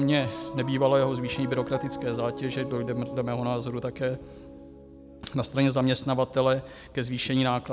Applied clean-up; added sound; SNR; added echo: none; Piano; 12 dB; none.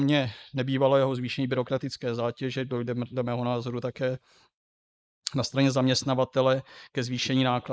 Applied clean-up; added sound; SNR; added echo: neural mask model Resemble Enhance denoiser.